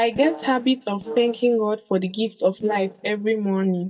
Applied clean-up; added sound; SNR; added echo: neural mask model DeepFilterNet 3.